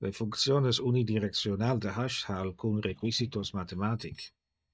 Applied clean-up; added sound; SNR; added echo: neural mask model DeepFilterNet 3.